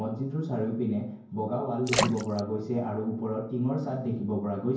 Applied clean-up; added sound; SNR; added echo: none; Splash, splatter; 5 dB; reverberation time 0.9 s.